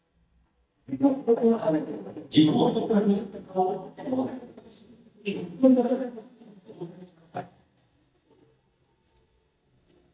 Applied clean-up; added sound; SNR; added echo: neural mask model DeepFilterNet 3.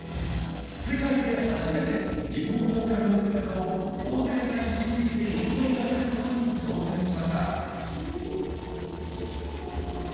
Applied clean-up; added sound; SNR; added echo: neural separator model SepFormer DNS4.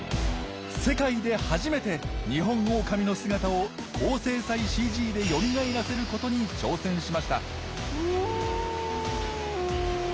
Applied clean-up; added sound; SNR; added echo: none; none; none; none.